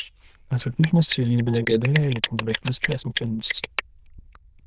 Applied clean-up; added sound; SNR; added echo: neural diffusion model UNIVERSE++.